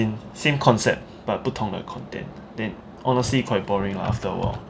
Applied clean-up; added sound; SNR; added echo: none; none; none; none.